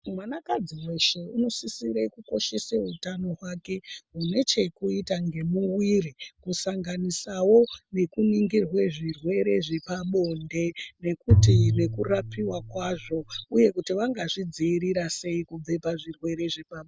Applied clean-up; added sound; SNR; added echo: none; Bowed string instrument; -3 dB; none.